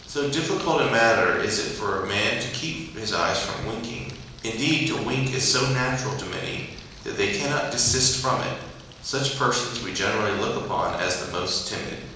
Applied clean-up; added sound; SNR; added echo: none; Bird; 18 dB; reverberation time 1.0 s.